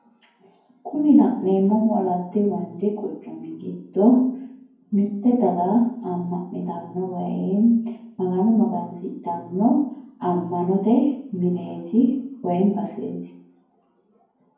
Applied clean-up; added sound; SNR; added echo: none; none; none; reverberation time 0.9 s.